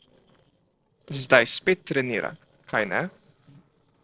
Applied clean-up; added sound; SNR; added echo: neural separator model SepFormer DNS4.